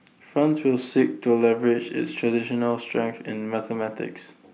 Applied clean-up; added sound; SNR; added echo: none; none; none; none.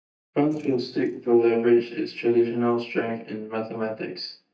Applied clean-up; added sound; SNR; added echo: neural mask model DeepFilterNet 3.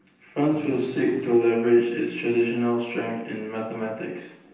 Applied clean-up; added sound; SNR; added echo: neural separator model SepFormer DNS4.